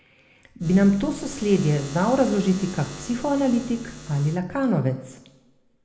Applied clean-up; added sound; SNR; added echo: none; Buzz; 15 dB; reverberation time 0.9 s.